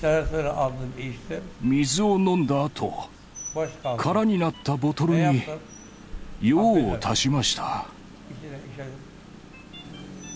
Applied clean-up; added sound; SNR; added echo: none; Rain; 16 dB; none.